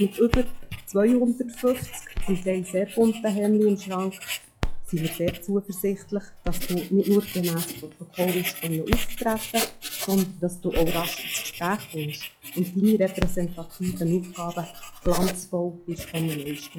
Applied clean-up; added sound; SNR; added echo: classical method log-MMSE.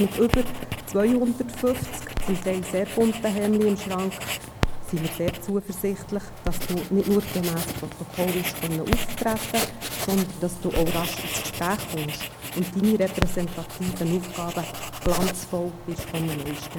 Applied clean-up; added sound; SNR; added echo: none; Crackle + Writing; 4 dB; none.